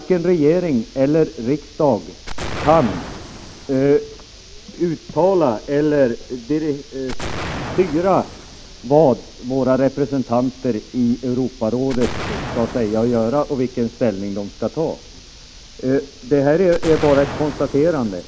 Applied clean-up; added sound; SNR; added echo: none; Explosion; 13 dB; none.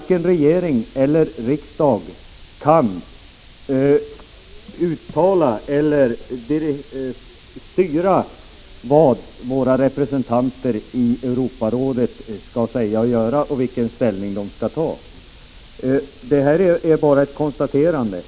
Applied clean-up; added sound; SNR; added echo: none; none; none; none.